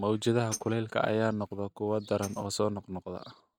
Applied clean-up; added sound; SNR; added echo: neural mask model RNNoise.